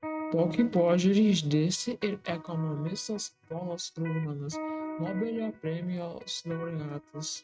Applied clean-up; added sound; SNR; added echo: neural mask model RNNoise.